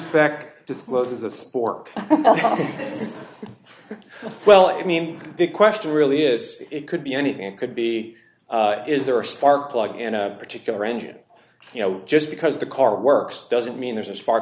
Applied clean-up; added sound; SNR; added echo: none; none; none; none.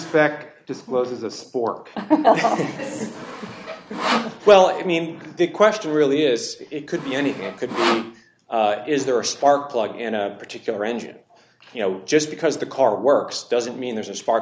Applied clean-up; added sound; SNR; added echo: none; Sawing; 7 dB; none.